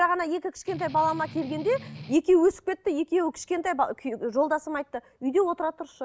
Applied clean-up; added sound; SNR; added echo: none; Strum; 14 dB; none.